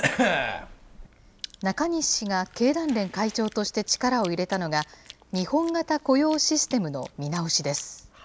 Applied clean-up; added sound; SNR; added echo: none; Chewing, mastication / Cough; 8 dB; none.